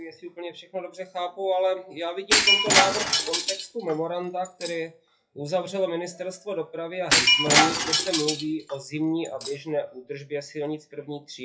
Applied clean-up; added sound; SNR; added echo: classical method WPE with log-MMSE.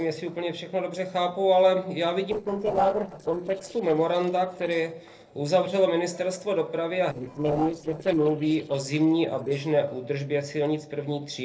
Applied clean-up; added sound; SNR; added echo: neural separator model SepFormer DNS4.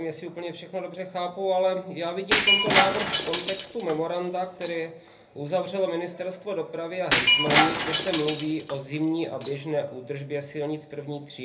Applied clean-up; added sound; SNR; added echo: none; Shatter; -2 dB; reverberation time 0.3 s.